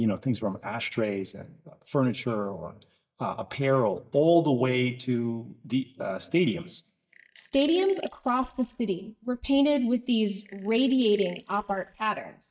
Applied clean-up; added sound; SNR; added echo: neural mask model DeepFilterNet 3.